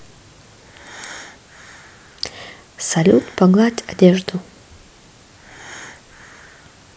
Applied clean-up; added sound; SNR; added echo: none; none; none; none.